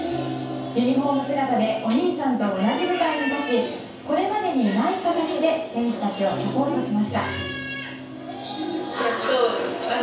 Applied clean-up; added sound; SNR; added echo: none; Bass guitar; 15 dB; reverberation time 0.7 s.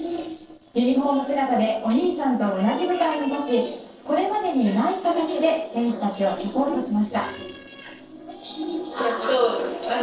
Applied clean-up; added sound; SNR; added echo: neural separator model SepFormer DNS4.